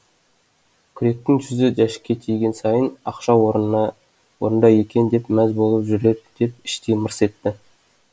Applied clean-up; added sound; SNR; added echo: none; none; none; none.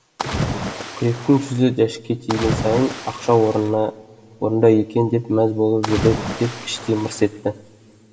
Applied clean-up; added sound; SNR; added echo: none; Splash, splatter; 8 dB; reverberation time 2.0 s.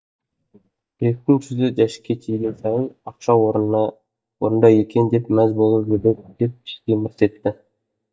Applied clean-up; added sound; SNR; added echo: neural mask model DeepFilterNet 3.